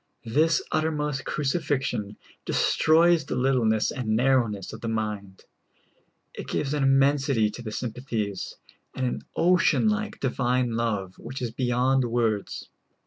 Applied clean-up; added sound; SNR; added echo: none; none; none; none.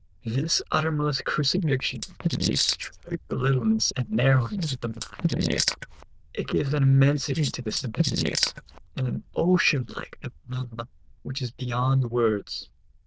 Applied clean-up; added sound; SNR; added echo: neural diffusion model UNIVERSE++.